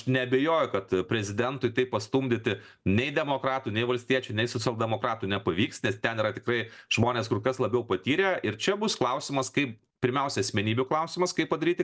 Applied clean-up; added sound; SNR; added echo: none; none; none; none.